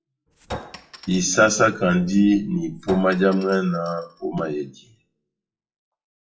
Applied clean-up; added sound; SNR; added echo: classical method WPE with log-MMSE.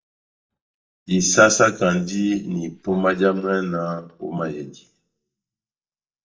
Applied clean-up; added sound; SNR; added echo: neural mask model DeepFilterNet 3.